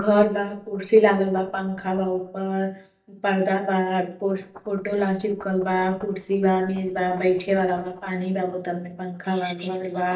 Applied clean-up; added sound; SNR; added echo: neural mask model DeepFilterNet 3.